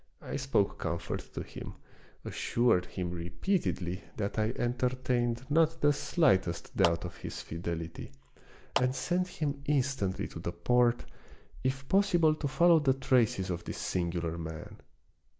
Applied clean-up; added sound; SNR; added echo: neural mask model Resemble Enhance denoiser.